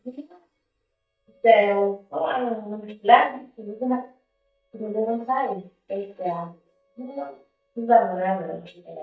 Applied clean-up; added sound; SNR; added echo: neural mask model DeepFilterNet 3.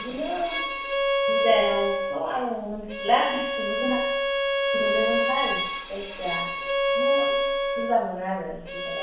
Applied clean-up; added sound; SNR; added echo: none; Bowed string instrument; -3 dB; reverberation time 0.7 s.